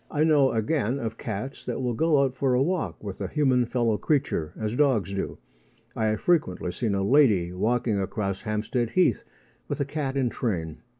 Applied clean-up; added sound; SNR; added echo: none; none; none; none.